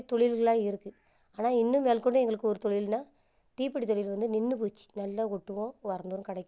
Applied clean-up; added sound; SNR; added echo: none; none; none; none.